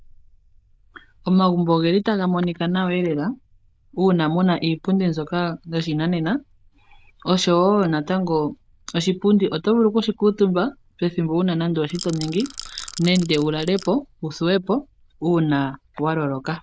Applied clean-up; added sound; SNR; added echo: neural diffusion model UNIVERSE++.